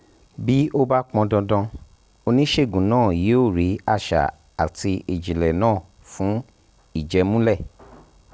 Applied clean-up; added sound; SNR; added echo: none; none; none; none.